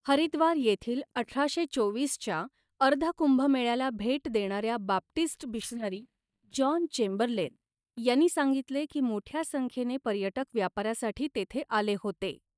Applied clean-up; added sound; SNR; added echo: neural mask model DeepFilterNet 3.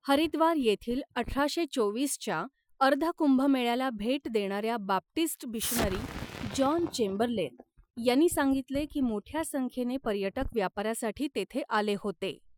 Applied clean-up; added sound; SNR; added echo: classical method Wiener filter.